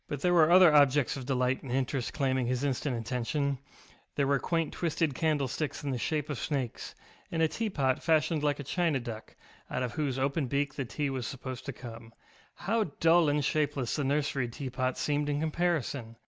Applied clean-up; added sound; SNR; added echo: none; none; none; none.